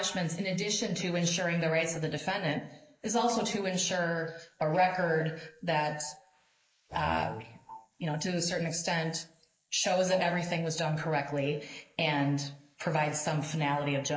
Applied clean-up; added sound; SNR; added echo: neural mask model Resemble Enhance denoiser.